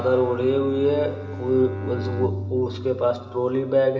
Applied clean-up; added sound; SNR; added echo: none; Bowed string instrument; 10 dB; reverberation time 2.8 s.